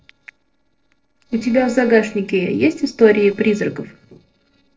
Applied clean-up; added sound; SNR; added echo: neural separator model SepFormer DNS4.